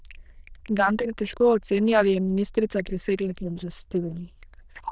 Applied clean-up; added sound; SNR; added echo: neural diffusion model UNIVERSE++.